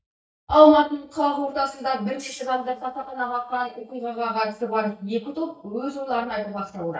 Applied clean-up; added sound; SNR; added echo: neural mask model DeepFilterNet 3.